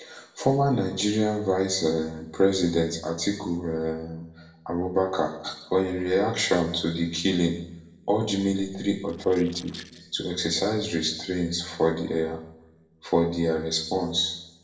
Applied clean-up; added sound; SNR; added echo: neural separator model SepFormer DNS4.